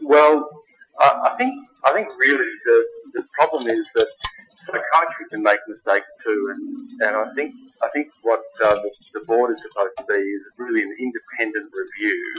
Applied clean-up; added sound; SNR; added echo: classical method Wiener filter.